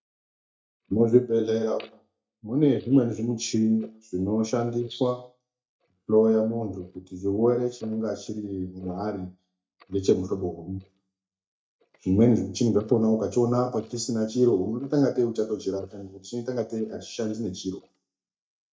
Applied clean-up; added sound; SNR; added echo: neural mask model DeepFilterNet 3.